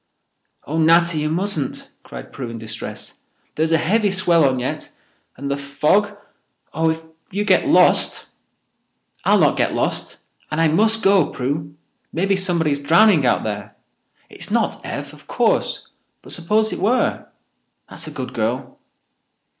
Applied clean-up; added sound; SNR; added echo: none; none; none; none.